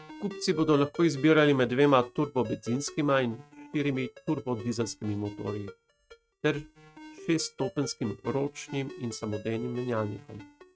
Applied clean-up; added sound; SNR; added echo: neural mask model RNNoise.